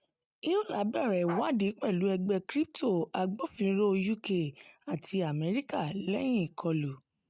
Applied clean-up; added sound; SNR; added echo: neural mask model RNNoise.